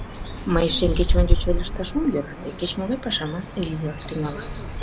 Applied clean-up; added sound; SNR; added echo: none; Bird; -1 dB; none.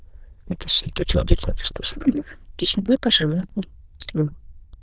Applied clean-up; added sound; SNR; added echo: neural diffusion model UNIVERSE++.